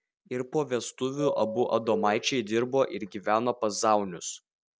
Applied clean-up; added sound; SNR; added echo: none; Doorbell; 8 dB; none.